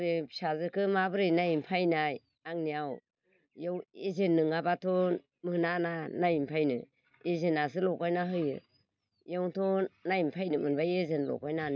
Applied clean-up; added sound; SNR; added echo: none; none; none; none.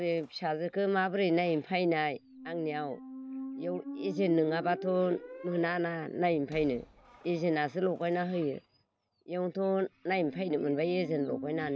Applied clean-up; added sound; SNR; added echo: none; Squeak; 15 dB; none.